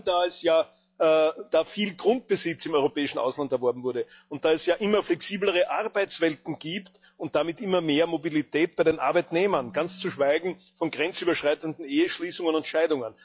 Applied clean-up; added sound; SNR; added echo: classical method log-MMSE.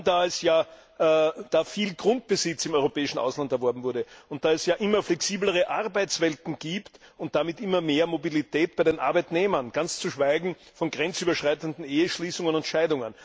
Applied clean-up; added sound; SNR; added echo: none; none; none; none.